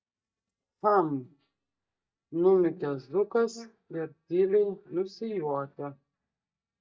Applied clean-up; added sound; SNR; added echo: neural mask model DeepFilterNet 3.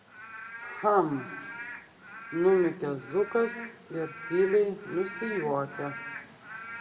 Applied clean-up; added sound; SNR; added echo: none; Rain / Frog; 12 dB; reverberation time 1.2 s.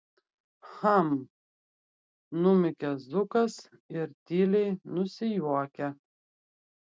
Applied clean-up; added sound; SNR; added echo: none; none; none; none.